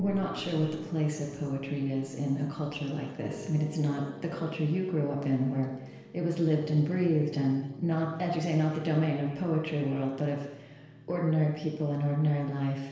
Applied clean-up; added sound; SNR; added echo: none; Piano; 17 dB; reverberation time 1.0 s.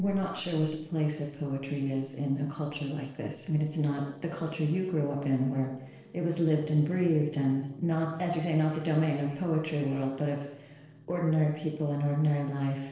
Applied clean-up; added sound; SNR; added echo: neural separator model SepFormer DNS4.